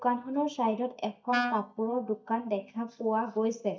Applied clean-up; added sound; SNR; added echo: neural mask model DeepFilterNet 3.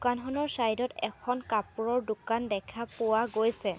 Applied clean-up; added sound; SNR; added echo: none; none; none; none.